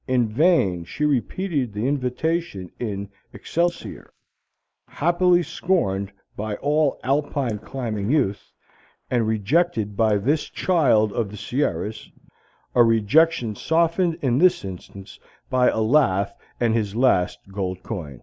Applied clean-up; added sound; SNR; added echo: neural mask model Resemble Enhance denoiser.